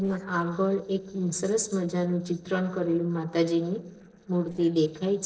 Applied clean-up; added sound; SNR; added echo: neural separator model SepFormer DNS4.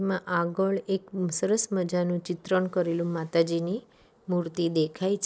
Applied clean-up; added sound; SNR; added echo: none; none; none; none.